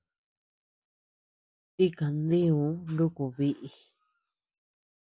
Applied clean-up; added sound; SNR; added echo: none; none; none; none.